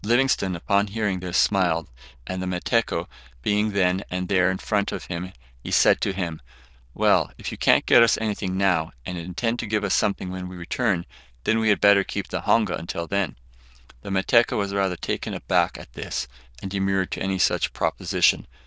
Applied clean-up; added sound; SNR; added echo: neural diffusion model UNIVERSE++.